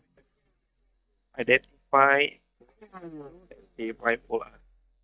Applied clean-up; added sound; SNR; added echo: neural mask model DeepFilterNet 3.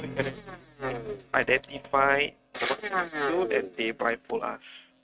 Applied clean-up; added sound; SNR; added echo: neural mask model RNNoise.